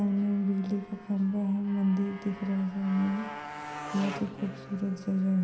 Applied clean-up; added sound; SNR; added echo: none; Motorcycle; 14 dB; reverberation time 0.9 s.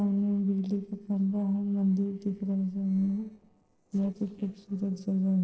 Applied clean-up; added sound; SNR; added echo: neural separator model SepFormer DNS4.